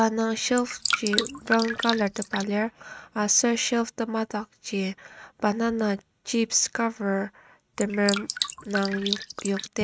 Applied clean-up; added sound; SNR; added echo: neural mask model RNNoise.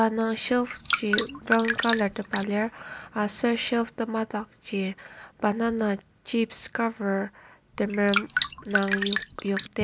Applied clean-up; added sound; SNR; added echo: none; Drip; 2 dB; none.